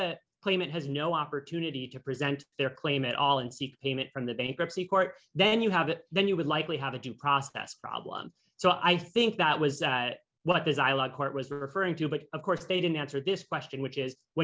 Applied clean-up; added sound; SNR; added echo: none; none; none; none.